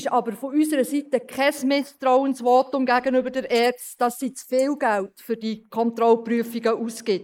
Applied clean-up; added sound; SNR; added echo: neural mask model Resemble Enhance denoiser.